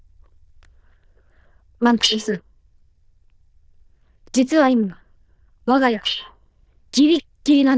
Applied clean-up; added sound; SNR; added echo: neural diffusion model UNIVERSE++.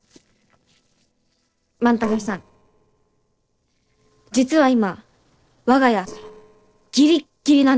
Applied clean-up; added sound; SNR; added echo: neural separator model SepFormer DNS4.